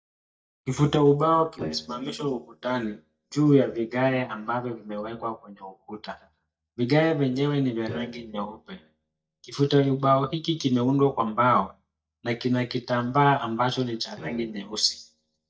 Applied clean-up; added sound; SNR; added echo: neural mask model DeepFilterNet 3.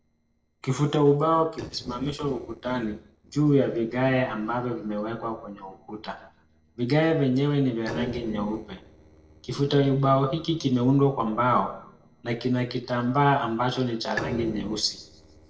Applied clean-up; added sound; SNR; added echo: neural separator model SepFormer DNS4.